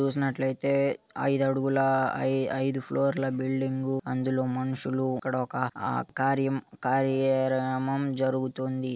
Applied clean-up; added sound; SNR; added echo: none; none; none; none.